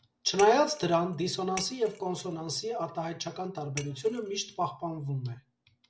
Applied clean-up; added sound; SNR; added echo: none; Shatter; 16 dB; none.